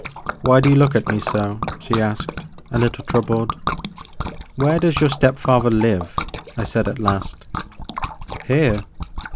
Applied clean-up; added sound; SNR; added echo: none; Liquid; 8 dB; none.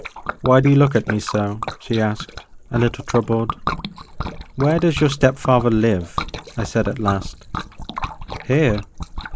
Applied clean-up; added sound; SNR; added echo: neural mask model Resemble Enhance denoiser.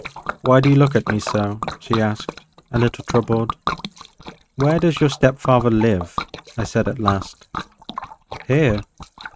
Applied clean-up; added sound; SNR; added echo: neural mask model RNNoise.